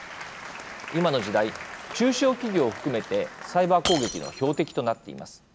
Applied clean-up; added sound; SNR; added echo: none; Applause / Crowd + Shatter; 11 dB; none.